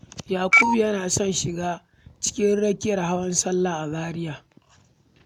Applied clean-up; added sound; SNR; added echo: none; none; none; none.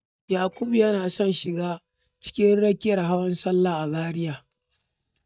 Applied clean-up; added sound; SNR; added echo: neural mask model DeepFilterNet 3.